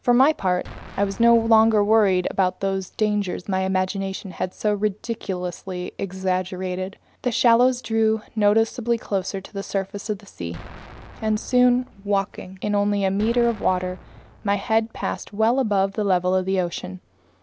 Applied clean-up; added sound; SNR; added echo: none; Explosion; 20 dB; none.